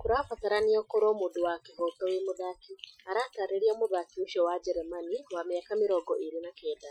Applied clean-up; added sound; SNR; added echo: classical method Wiener filter.